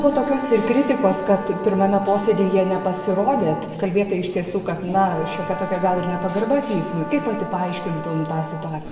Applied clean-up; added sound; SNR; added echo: none; Brass instrument; 12 dB; reverberation time 0.9 s.